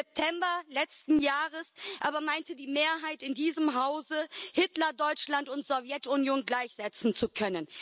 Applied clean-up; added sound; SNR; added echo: none; none; none; none.